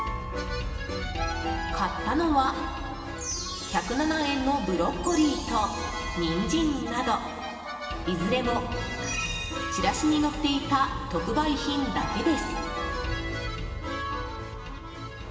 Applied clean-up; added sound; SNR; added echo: none; Wind instrument, woodwind instrument; 20 dB; reverberation time 2.7 s.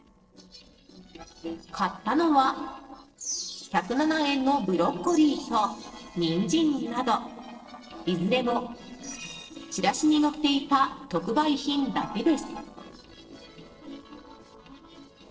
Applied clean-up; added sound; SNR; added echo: neural separator model SepFormer DNS4.